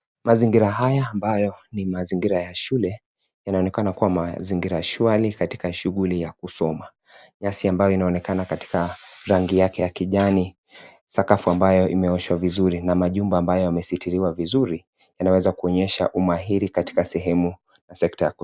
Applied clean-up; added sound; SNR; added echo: none; none; none; none.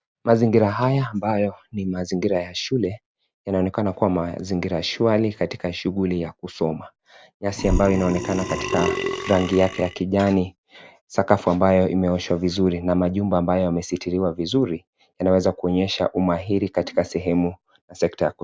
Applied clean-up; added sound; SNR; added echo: none; Burping, eructation; 5 dB; none.